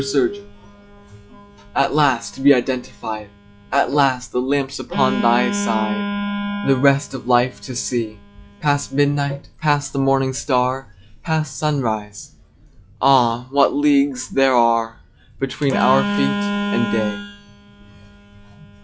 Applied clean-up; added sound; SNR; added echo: classical method log-MMSE.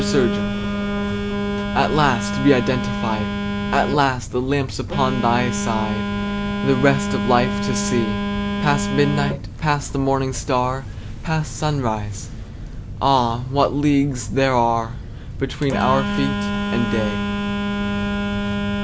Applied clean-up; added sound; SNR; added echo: none; Telephone; 2 dB; none.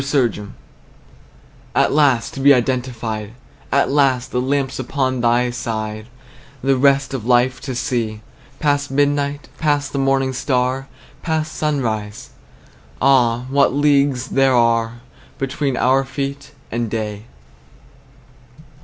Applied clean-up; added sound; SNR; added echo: none; none; none; none.